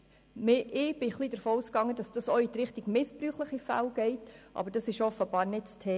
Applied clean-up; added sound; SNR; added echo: none; none; none; none.